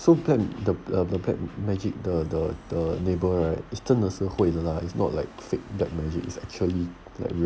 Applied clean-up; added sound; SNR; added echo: none; none; none; none.